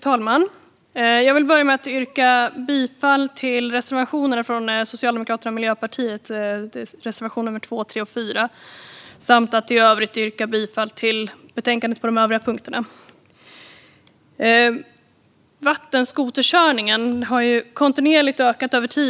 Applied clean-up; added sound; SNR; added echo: none; none; none; none.